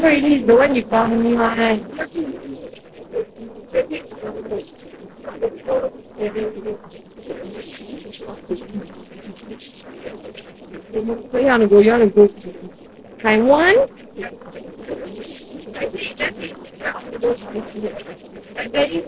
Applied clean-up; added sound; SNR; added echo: neural separator model SepFormer DNS4.